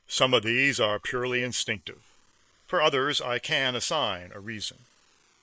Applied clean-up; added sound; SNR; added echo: neural mask model Resemble Enhance denoiser.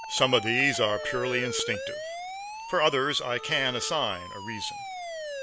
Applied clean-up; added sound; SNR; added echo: none; Siren; 8 dB; none.